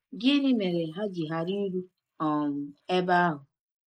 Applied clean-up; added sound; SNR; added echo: neural mask model Resemble Enhance denoiser.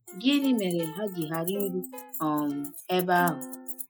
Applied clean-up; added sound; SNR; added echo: classical method Wiener filter.